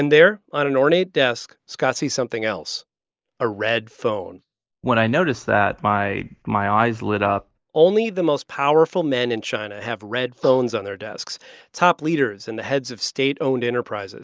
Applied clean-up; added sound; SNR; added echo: neural mask model Resemble Enhance denoiser.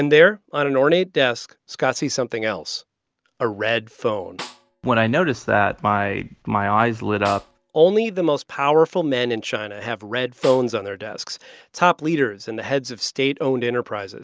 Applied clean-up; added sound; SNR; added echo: none; Snare drum; 19 dB; none.